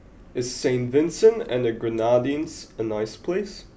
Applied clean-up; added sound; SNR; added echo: none; none; none; none.